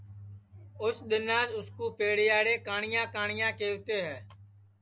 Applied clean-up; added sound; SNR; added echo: none; none; none; none.